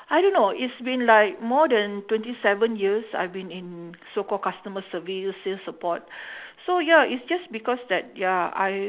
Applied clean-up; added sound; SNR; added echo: none; none; none; none.